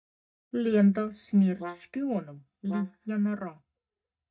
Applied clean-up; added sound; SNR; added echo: neural mask model DeepFilterNet 3.